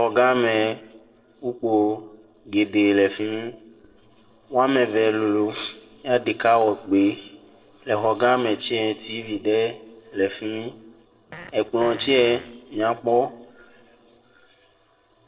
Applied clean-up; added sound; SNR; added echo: neural separator model SepFormer DNS4.